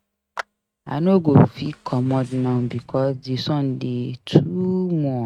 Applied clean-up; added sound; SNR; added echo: neural mask model RNNoise.